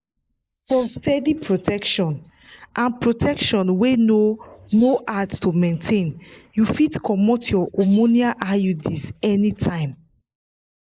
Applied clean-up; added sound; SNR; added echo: neural mask model Resemble Enhance denoiser.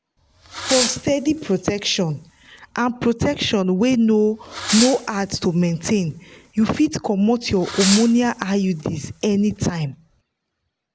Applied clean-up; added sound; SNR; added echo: none; Fireworks; 10 dB; none.